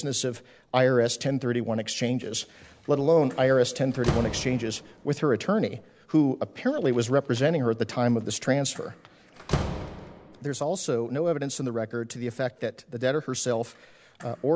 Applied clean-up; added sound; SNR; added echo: none; Slam; 13 dB; none.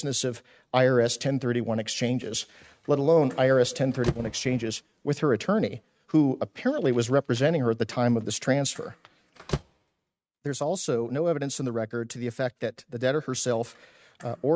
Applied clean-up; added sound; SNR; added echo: neural mask model RNNoise.